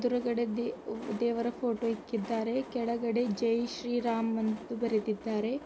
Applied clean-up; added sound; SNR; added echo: none; Train; 15 dB; none.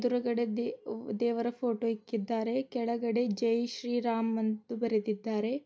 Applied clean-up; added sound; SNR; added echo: none; none; none; none.